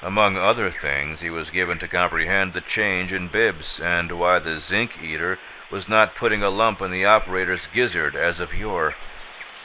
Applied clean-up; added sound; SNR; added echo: neural mask model Resemble Enhance denoiser.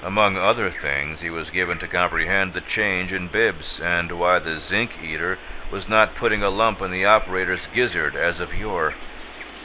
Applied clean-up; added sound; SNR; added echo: none; Bird vocalization, bird call, bird song; 17 dB; none.